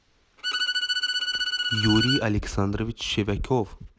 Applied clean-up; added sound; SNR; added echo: none; Bowed string instrument; 1 dB; none.